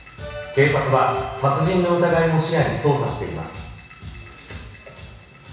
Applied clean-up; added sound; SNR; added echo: none; none; none; reverberation time 1.1 s.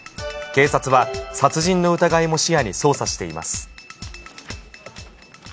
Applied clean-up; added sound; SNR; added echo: none; none; none; none.